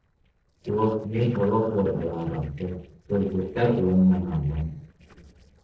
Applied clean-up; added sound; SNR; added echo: neural separator model SepFormer DNS4.